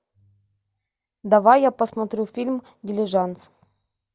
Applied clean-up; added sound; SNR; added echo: none; none; none; none.